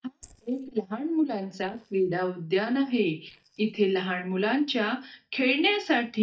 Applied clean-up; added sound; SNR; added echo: neural mask model DeepFilterNet 3.